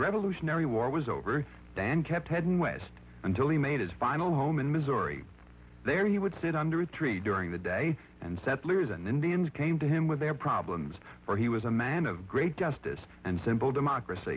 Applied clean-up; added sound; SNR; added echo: none; none; none; none.